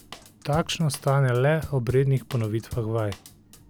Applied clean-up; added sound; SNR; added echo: none; Drum / Drum kit; 17 dB; none.